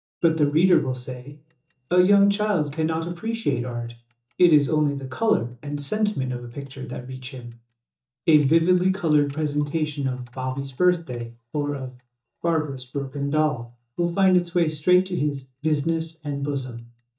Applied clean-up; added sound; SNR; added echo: neural mask model DeepFilterNet 3.